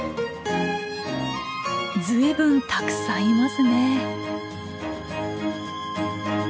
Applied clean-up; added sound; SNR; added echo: none; none; none; none.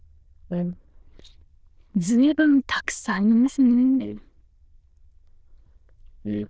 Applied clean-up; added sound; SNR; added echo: neural diffusion model UNIVERSE++.